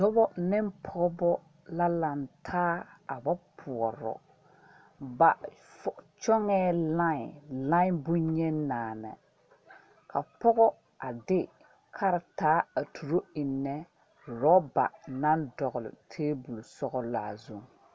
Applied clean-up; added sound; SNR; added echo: none; none; none; none.